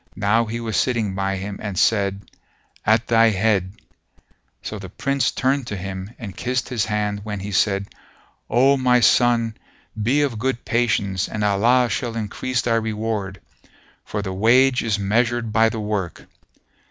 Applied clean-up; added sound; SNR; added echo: none; none; none; none.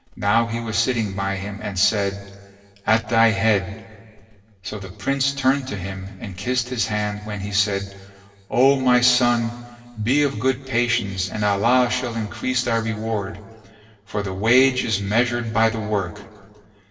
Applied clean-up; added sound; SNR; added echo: none; none; none; reverberation time 1.6 s.